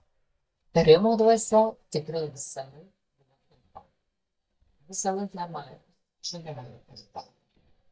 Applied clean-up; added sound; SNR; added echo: neural mask model DeepFilterNet 3.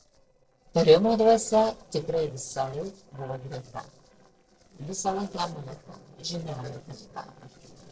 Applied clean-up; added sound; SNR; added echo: neural separator model SepFormer DNS4.